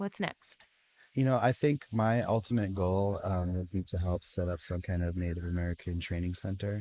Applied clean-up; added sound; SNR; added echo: neural mask model Resemble Enhance denoiser.